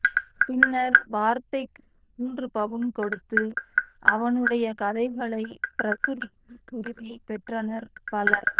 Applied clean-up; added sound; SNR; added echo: neural diffusion model UNIVERSE++.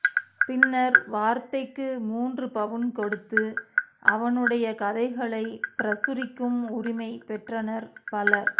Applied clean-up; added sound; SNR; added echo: none; Tap; 1 dB; none.